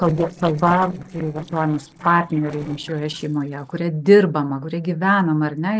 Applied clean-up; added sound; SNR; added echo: neural separator model SepFormer DNS4.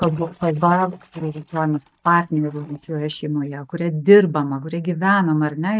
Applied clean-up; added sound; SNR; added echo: neural mask model DeepFilterNet 3.